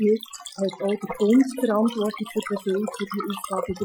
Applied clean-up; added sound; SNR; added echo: classical method Wiener filter.